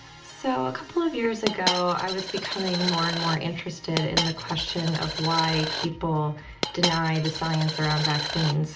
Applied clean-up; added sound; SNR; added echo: none; Coin (dropping); 3 dB; reverberation time 0.4 s.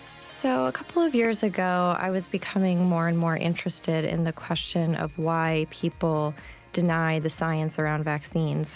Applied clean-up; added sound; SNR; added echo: none; none; none; none.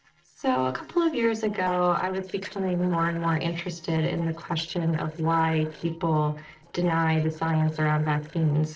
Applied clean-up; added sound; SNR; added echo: neural separator model SepFormer DNS4.